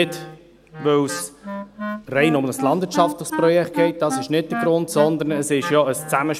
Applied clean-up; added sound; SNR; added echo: none; Wind instrument, woodwind instrument; 9 dB; none.